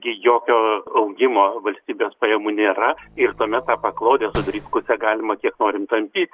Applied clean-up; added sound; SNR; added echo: none; Slam; 18 dB; none.